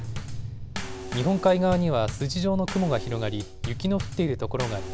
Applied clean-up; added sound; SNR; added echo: none; Bass drum / Snare drum / Drum kit; 9 dB; none.